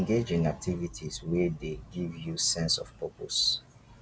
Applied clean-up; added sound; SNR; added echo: none; none; none; none.